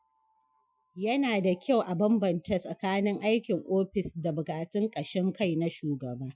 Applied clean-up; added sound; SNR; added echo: classical method Wiener filter.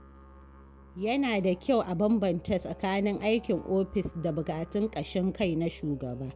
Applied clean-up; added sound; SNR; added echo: none; Musical instrument; 20 dB; none.